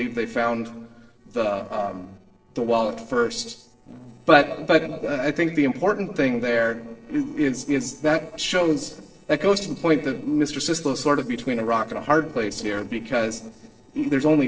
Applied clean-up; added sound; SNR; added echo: neural separator model SepFormer DNS4.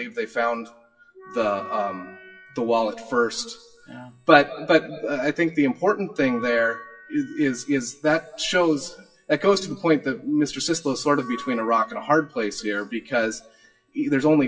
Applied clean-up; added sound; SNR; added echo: classical method WPE with log-MMSE.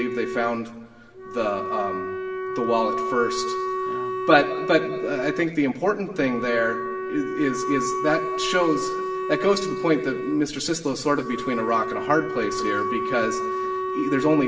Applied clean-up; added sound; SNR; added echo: none; Wind instrument, woodwind instrument; 4 dB; reverberation time 2.5 s.